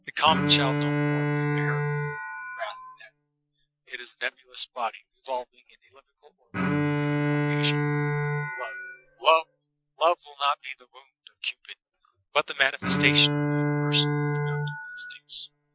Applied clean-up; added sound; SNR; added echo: classical method Wiener filter.